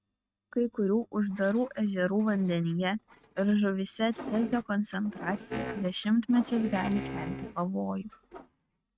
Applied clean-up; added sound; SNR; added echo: neural mask model RNNoise.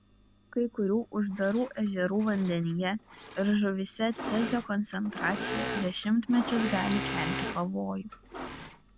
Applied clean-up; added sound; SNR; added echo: none; Engine / Mechanisms; 8 dB; none.